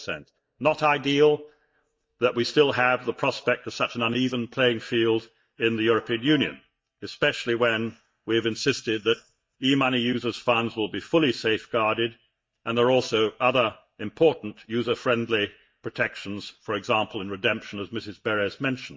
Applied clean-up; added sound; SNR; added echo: neural mask model DeepFilterNet 3.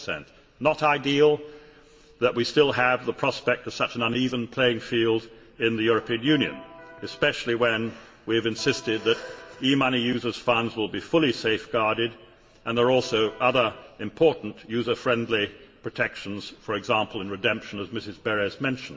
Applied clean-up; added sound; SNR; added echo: none; Electric guitar; 19 dB; reverberation time 1.1 s.